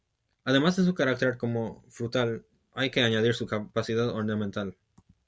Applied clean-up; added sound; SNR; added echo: none; none; none; none.